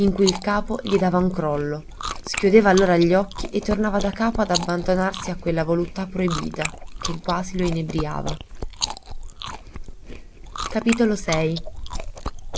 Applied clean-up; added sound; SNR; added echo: none; Chewing, mastication; 8 dB; none.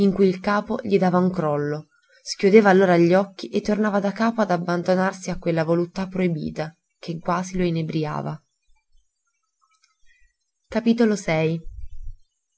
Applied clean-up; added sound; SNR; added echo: none; none; none; none.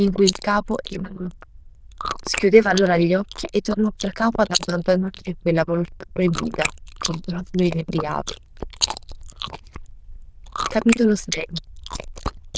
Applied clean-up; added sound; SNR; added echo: neural diffusion model UNIVERSE++.